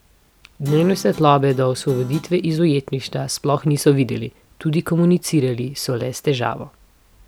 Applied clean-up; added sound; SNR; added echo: none; Guitar; 18 dB; none.